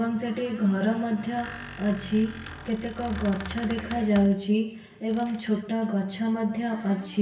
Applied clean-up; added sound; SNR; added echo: none; Squeak; 15 dB; reverberation time 0.9 s.